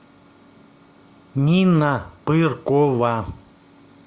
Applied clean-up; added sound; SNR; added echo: none; none; none; none.